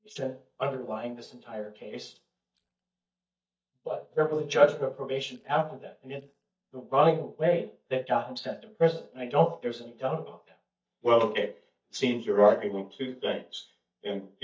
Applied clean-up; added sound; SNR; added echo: neural mask model DeepFilterNet 3.